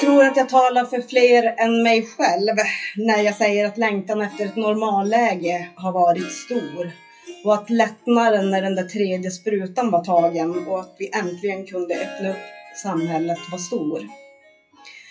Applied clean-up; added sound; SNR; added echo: classical method WPE with log-MMSE.